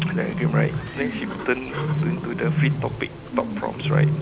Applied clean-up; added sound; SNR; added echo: none; Bird; -4 dB; none.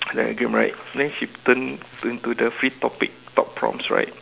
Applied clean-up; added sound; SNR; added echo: none; none; none; none.